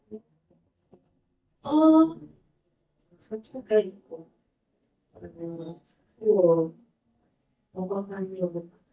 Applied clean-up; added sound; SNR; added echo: neural mask model DeepFilterNet 3.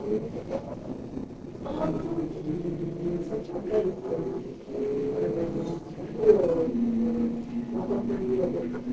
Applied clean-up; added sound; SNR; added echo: neural separator model SepFormer DNS4.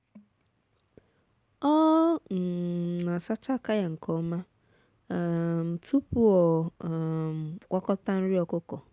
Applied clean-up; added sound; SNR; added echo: none; none; none; none.